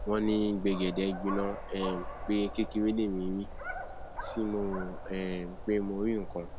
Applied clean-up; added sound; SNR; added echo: none; Dog; 7 dB; none.